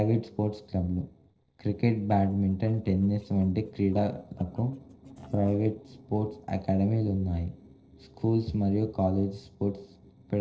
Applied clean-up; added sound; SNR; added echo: neural separator model SepFormer DNS4.